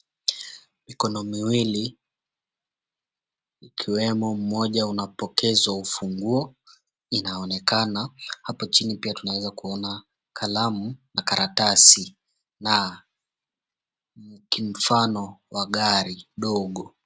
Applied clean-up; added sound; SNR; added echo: none; none; none; none.